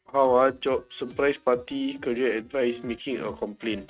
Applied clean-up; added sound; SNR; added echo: neural mask model RNNoise.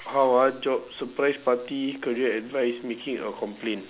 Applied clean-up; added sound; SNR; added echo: none; none; none; none.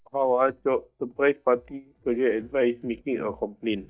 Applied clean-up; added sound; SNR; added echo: neural mask model DeepFilterNet 3.